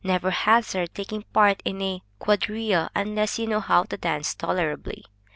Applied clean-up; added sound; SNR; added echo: none; none; none; none.